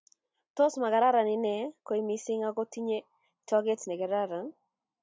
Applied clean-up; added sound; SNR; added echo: none; none; none; none.